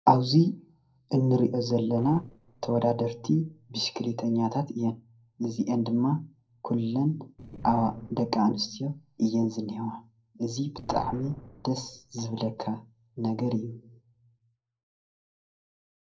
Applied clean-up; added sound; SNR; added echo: neural separator model SepFormer DNS4.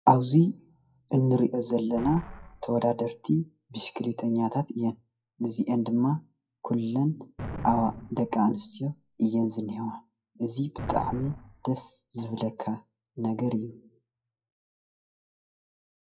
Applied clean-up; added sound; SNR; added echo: classical method WPE with log-MMSE.